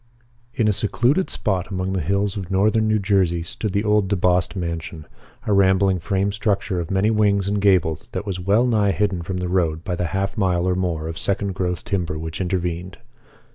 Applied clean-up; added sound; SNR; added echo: none; none; none; none.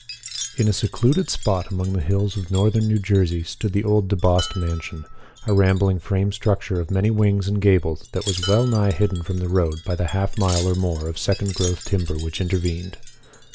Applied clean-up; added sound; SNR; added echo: none; Wind chime + Dishes, pots, and pans; 17 dB; none.